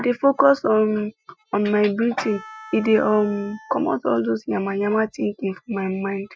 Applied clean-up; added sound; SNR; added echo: classical method Wiener filter.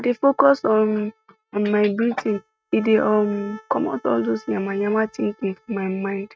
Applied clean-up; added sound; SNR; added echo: neural mask model RNNoise.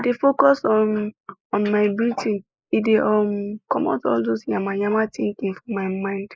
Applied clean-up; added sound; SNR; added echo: neural mask model Resemble Enhance denoiser.